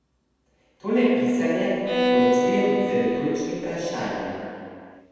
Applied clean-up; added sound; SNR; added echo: none; Bowed string instrument; -1 dB; reverberation time 2.1 s.